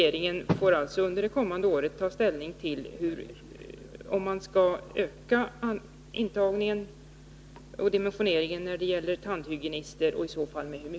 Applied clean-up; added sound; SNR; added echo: none; none; none; none.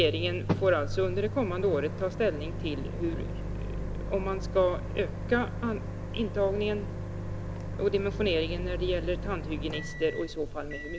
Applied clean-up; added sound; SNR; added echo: none; Microwave oven; 4 dB; none.